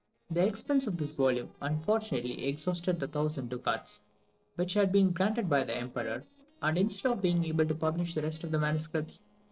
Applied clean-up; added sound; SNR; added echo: neural separator model SepFormer DNS4.